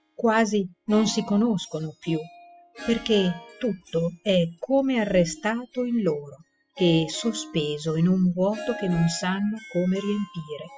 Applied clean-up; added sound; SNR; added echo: classical method spectral subtraction.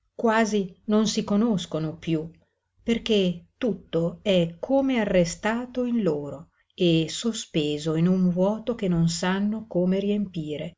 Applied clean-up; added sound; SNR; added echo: none; none; none; none.